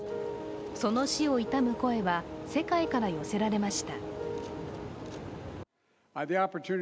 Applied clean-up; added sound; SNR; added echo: none; none; none; none.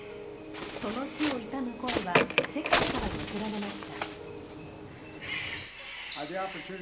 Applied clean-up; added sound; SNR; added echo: none; Bird; -5 dB; reverberation time 0.8 s.